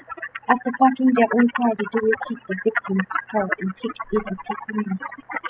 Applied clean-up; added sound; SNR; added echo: classical method spectral subtraction.